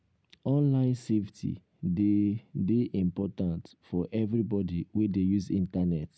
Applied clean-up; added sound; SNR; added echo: none; none; none; none.